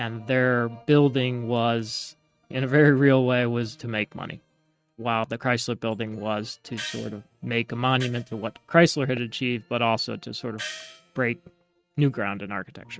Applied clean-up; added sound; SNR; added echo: neural mask model RNNoise.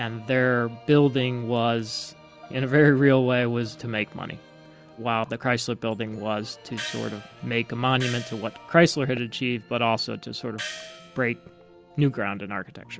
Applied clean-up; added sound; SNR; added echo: none; Gong; 14 dB; none.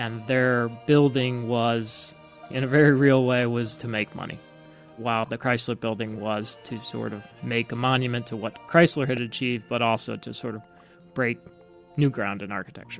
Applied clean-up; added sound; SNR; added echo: none; none; none; none.